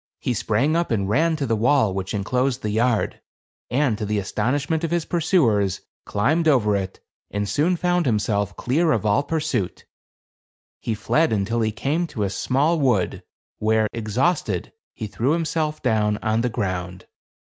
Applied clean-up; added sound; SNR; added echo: none; none; none; none.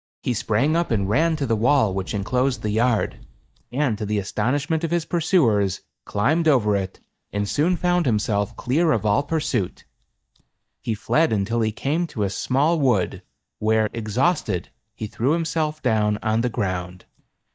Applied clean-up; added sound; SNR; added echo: neural mask model DeepFilterNet 3.